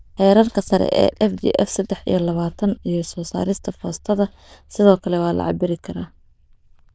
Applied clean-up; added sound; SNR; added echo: neural diffusion model UNIVERSE++.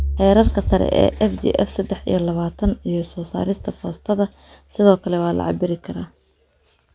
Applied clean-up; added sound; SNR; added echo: none; Bowed string instrument; 13 dB; none.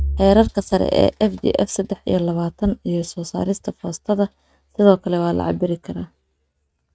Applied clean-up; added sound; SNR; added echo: neural mask model RNNoise.